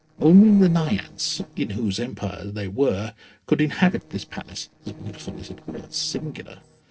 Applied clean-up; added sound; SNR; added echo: neural separator model SepFormer DNS4.